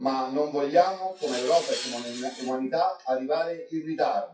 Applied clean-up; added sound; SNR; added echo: classical method WPE with log-MMSE.